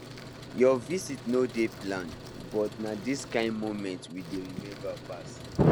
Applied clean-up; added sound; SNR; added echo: none; Truck; 13 dB; none.